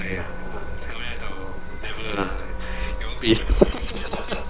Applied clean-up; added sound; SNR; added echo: neural separator model SepFormer WHAM!.